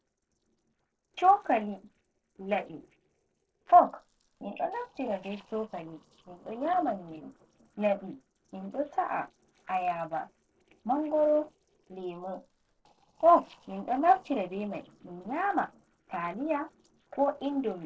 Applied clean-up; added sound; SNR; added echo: neural separator model SepFormer DNS4.